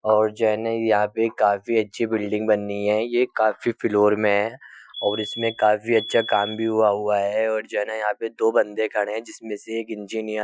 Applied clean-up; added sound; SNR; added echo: classical method Wiener filter.